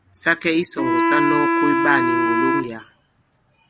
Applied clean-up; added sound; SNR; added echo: none; Wind instrument, woodwind instrument; -3 dB; none.